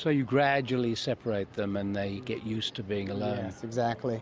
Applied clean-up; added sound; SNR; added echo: none; none; none; none.